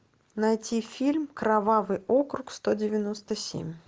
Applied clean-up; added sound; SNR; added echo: none; none; none; none.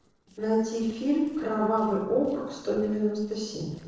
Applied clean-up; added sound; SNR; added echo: neural separator model SepFormer DNS4.